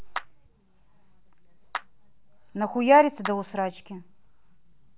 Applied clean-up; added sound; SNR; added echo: none; Clapping; 15 dB; none.